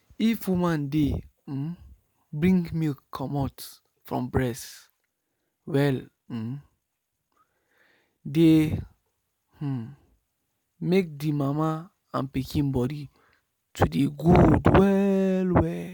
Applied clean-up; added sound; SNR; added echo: none; none; none; none.